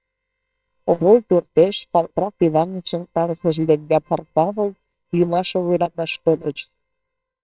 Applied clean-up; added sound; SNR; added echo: neural separator model SepFormer WHAMR!.